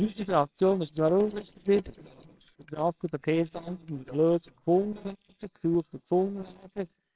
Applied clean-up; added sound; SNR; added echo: neural separator model SepFormer WHAMR!.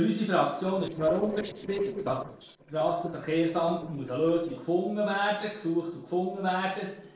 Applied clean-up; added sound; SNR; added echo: neural separator model SepFormer DNS4.